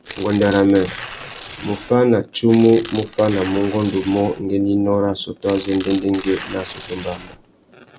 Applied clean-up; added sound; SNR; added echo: none; Tearing; 14 dB; none.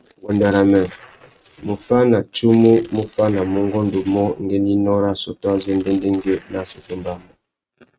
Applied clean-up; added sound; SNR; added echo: neural mask model RNNoise.